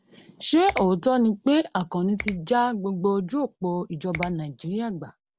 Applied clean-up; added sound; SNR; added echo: none; Finger snapping; 13 dB; none.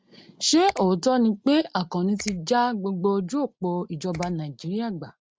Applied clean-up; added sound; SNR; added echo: neural mask model RNNoise.